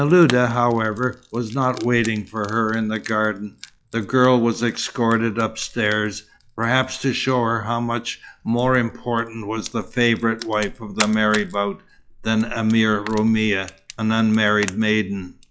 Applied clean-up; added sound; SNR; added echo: classical method log-MMSE.